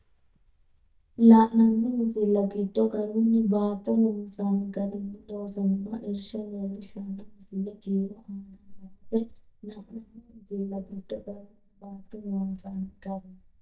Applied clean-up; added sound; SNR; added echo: neural mask model DeepFilterNet 3.